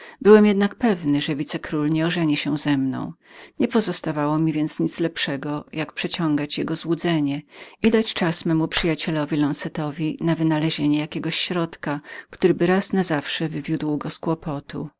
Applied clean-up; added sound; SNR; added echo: neural mask model DeepFilterNet 3.